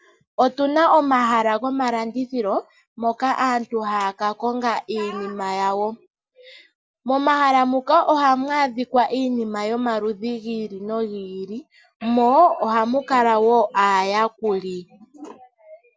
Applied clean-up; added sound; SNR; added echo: none; none; none; none.